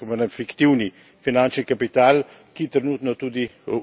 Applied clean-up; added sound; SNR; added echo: none; none; none; none.